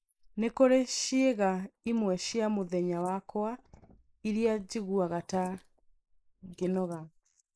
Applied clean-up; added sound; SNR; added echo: neural mask model Resemble Enhance denoiser.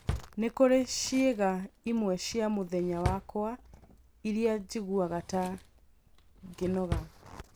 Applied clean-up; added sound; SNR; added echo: none; Drawer open or close; 11 dB; none.